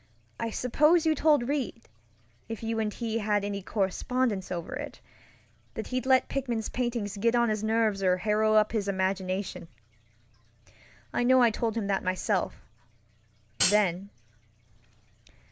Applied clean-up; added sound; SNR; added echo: none; Hi-hat; 1 dB; none.